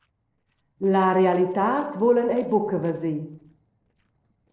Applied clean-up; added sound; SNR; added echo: neural separator model SepFormer DNS4.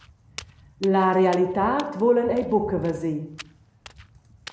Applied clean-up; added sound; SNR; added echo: none; Walk, footsteps; 20 dB; none.